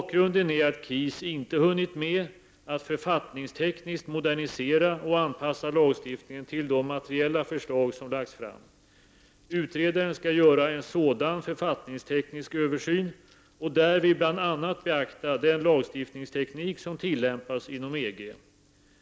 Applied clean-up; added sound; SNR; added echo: none; none; none; none.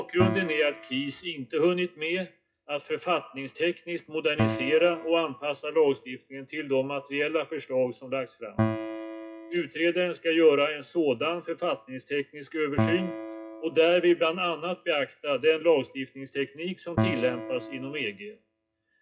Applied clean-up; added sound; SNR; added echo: classical method WPE with log-MMSE.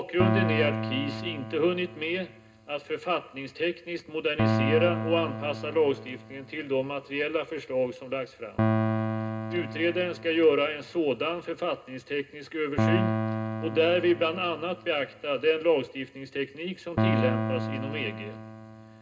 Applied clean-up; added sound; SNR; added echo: none; Piano; 3 dB; reverberation time 0.2 s.